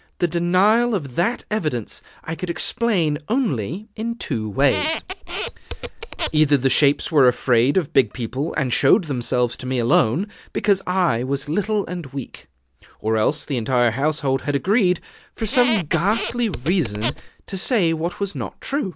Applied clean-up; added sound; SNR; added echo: none; Squeak; 7 dB; none.